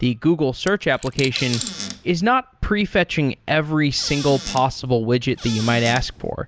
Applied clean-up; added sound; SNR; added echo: none; Coin (dropping) + Squeak / Cupboard open or close; 12 dB; none.